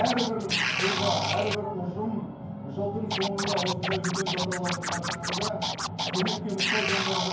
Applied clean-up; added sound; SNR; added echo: none; Scratching (performance technique); 1 dB; reverberation time 0.9 s.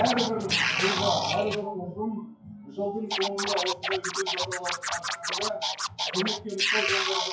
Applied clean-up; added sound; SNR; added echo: classical method WPE with log-MMSE.